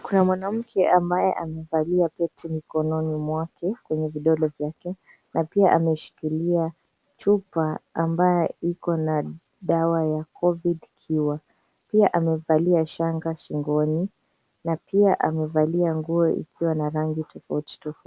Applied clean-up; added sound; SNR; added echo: none; none; none; none.